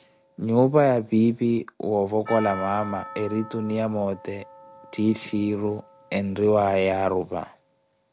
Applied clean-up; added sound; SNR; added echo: none; Percussion; 18 dB; none.